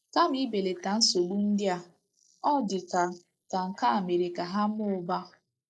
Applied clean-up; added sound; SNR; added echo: neural mask model Resemble Enhance denoiser.